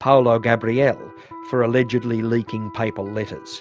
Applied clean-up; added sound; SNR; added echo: none; Electric guitar; 19 dB; none.